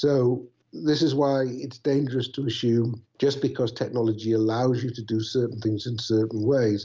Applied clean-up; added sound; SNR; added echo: none; none; none; none.